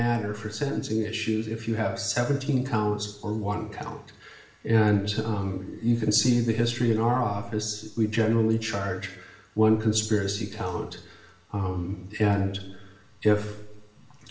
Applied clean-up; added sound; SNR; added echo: none; none; none; reverberation time 0.8 s.